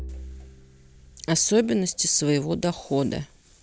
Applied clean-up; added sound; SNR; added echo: neural separator model SepFormer DNS4.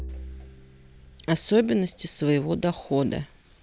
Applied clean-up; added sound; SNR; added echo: none; Bowed string instrument; 19 dB; none.